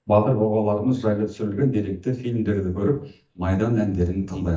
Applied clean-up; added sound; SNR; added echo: neural mask model DeepFilterNet 3.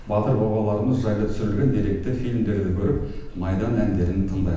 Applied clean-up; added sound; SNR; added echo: none; Ocean; 9 dB; reverberation time 0.9 s.